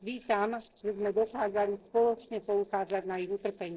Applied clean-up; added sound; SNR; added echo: neural separator model SepFormer DNS4.